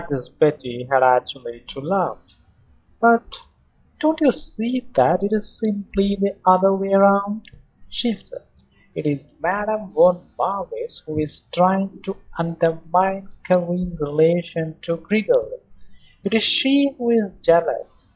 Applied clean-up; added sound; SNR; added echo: classical method log-MMSE.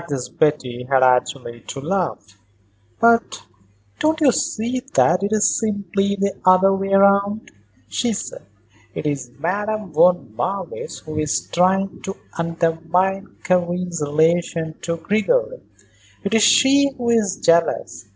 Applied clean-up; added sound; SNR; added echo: none; none; none; none.